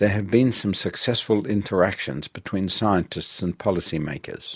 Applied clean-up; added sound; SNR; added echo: none; none; none; none.